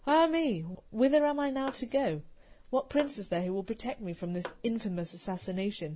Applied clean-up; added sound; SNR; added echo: none; Tap / Hammer; 18 dB; none.